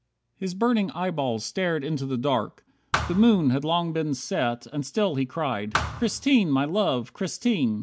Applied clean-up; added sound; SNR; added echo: none; Thump, thud; 8 dB; none.